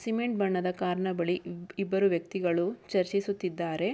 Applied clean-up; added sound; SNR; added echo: none; none; none; none.